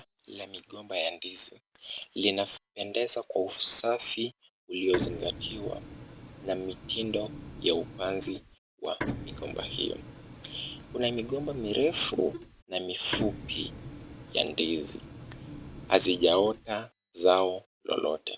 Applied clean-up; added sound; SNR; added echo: none; Printer; 10 dB; none.